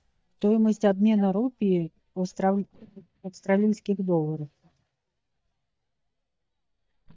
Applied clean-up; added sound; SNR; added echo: neural mask model DeepFilterNet 3.